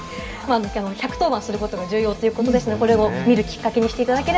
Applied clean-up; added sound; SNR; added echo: none; none; none; reverberation time 1.9 s.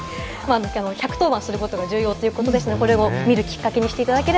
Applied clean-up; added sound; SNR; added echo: none; none; none; none.